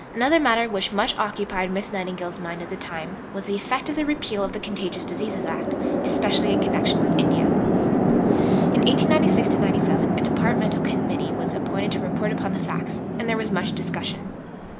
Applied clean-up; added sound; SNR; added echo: none; Chatter / Traffic noise, roadway noise / Train; -4 dB; none.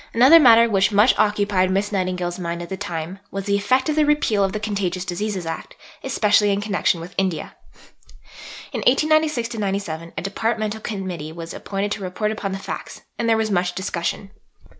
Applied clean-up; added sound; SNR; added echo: none; none; none; none.